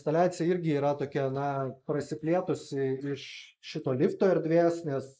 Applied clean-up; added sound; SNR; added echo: neural mask model Resemble Enhance denoiser.